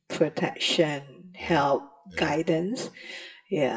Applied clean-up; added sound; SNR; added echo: classical method WPE with log-MMSE.